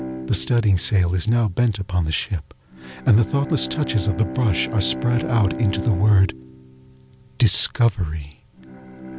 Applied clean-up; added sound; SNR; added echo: none; Bowed string instrument; 13 dB; none.